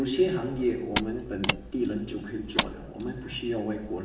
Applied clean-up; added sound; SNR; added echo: none; Mechanisms; -2 dB; reverberation time 0.9 s.